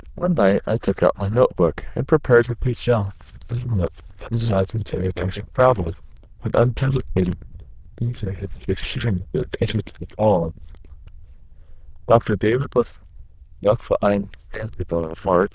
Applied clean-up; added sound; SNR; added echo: neural diffusion model UNIVERSE++.